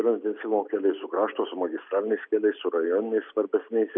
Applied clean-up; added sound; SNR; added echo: none; none; none; none.